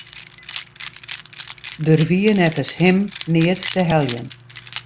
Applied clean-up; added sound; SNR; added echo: none; Keys jangling; 11 dB; none.